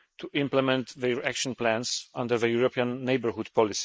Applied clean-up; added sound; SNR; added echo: neural mask model Resemble Enhance denoiser.